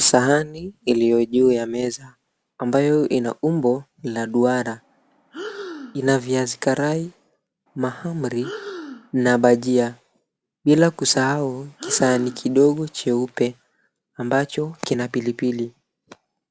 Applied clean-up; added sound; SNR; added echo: none; Breathing; 16 dB; none.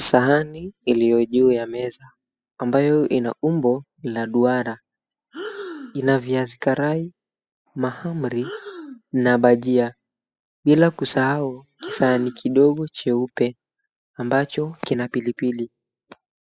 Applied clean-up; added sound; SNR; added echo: classical method spectral subtraction.